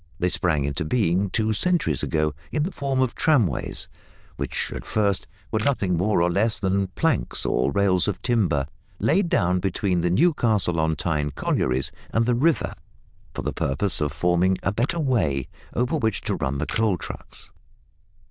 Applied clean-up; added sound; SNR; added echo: neural diffusion model UNIVERSE++.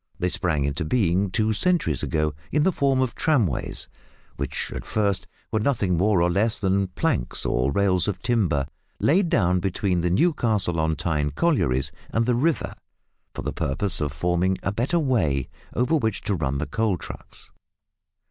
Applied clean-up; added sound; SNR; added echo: none; none; none; none.